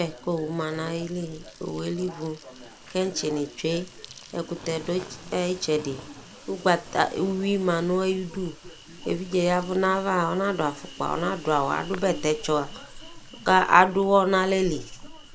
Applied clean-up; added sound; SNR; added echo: none; Insect; 17 dB; none.